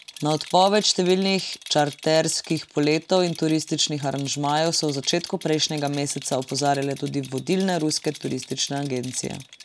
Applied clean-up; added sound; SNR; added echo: none; Rattle; 18 dB; none.